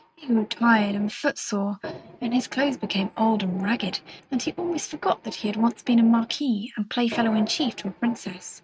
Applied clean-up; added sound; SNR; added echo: neural mask model RNNoise.